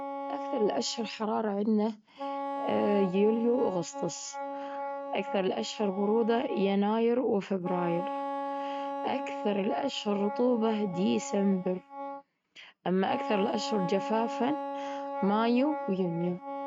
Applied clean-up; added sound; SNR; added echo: neural mask model RNNoise.